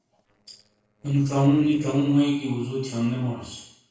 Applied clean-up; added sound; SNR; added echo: neural separator model SepFormer DNS4.